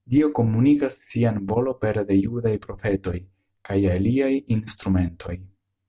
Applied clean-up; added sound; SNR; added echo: none; none; none; none.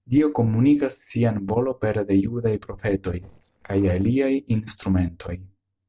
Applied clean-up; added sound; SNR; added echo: neural separator model SepFormer DNS4.